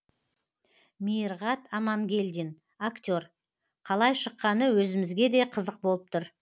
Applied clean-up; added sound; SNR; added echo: none; none; none; none.